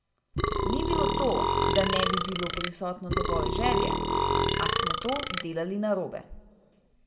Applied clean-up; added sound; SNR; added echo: none; Burping, eructation; -5 dB; reverberation time 1.2 s.